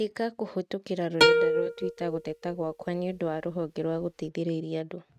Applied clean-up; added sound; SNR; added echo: neural mask model RNNoise.